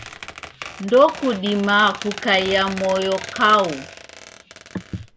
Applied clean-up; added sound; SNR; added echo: none; Squeak; 14 dB; none.